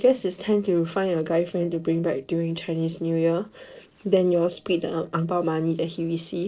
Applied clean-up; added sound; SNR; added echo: neural separator model SepFormer DNS4.